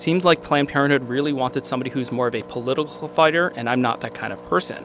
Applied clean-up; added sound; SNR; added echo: none; Engine; 17 dB; none.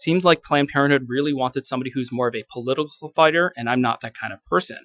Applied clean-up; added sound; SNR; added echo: classical method Wiener filter.